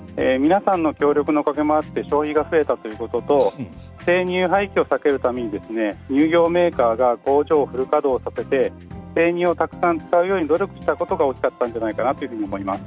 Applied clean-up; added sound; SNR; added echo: none; none; none; none.